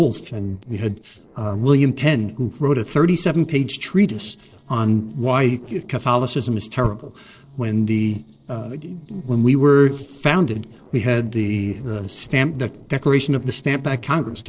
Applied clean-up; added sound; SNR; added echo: neural separator model SepFormer DNS4.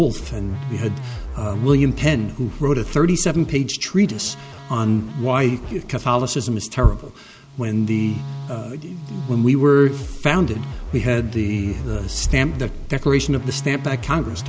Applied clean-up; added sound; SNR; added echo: none; Musical instrument; 10 dB; none.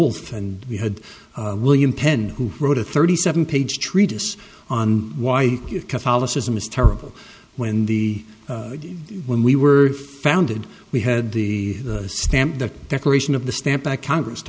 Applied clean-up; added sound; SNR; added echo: none; none; none; none.